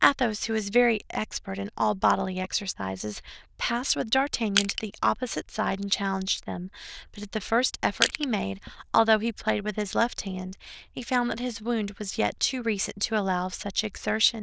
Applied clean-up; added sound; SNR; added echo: neural diffusion model UNIVERSE++.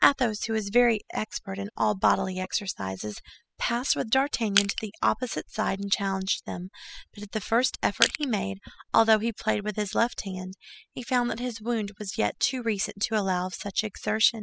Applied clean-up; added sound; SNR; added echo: classical method spectral subtraction.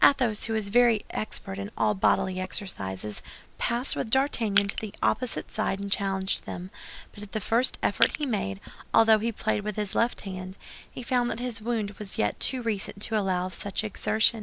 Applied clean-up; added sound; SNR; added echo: none; Crushing; 2 dB; none.